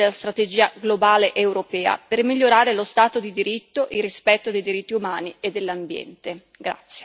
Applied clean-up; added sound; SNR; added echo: none; none; none; none.